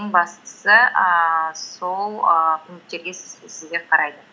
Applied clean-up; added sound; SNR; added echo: none; none; none; none.